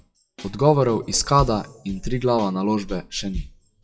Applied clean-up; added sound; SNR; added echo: classical method WPE with log-MMSE.